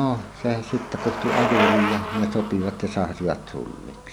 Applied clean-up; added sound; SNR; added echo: none; Bicycle; 3 dB; none.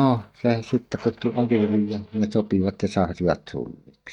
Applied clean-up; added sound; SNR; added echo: neural mask model DeepFilterNet 3.